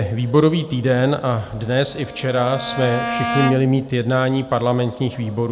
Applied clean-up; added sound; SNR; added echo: none; Bowed string instrument; 9 dB; none.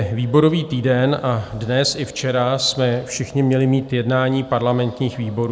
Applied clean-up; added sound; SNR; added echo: none; none; none; none.